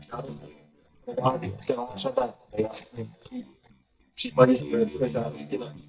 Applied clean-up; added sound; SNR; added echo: neural mask model DeepFilterNet 3.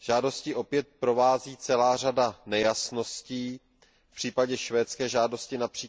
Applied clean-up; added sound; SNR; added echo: none; none; none; none.